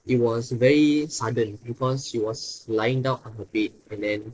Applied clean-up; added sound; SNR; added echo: neural separator model SepFormer DNS4.